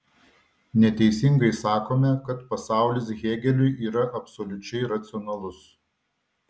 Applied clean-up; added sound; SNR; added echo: none; none; none; none.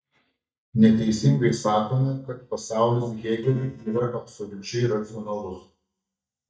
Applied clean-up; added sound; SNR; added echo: neural mask model DeepFilterNet 3.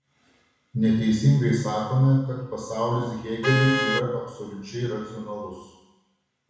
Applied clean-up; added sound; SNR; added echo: none; Vehicle horn, car horn, honking; 7 dB; reverberation time 1.0 s.